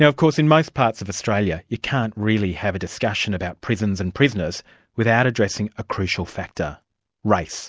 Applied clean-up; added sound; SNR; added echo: none; none; none; none.